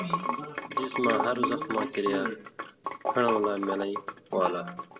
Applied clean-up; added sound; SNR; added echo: none; Sink (filling or washing) / Water; 4 dB; reverberation time 0.3 s.